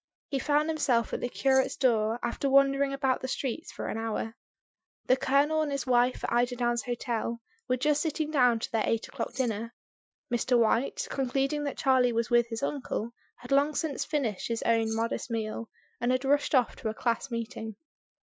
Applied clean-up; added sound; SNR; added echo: classical method Wiener filter.